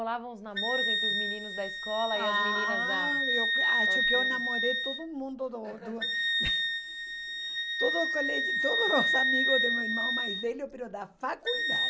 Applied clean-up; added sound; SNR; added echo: none; Wind instrument, woodwind instrument; -5 dB; none.